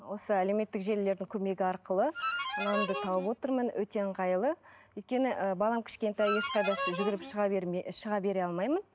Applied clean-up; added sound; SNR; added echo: none; Harmonica; 3 dB; none.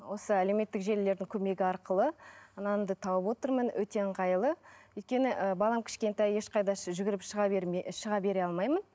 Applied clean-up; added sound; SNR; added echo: none; none; none; none.